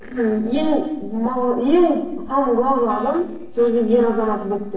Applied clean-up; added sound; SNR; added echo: neural separator model SepFormer DNS4.